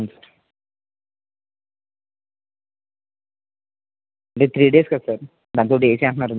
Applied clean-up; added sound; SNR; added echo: none; none; none; none.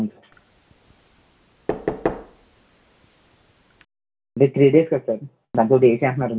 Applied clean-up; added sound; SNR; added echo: none; Knock / Wood; 10 dB; reverberation time 0.2 s.